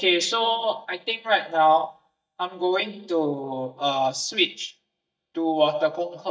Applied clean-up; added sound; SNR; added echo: neural mask model DeepFilterNet 3.